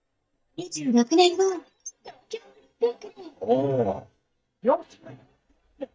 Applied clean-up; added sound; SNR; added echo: neural mask model DeepFilterNet 3.